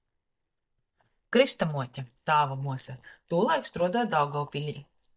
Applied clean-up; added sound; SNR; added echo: neural mask model DeepFilterNet 3.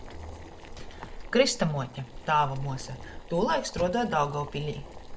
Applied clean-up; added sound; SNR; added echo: none; Boiling; 11 dB; none.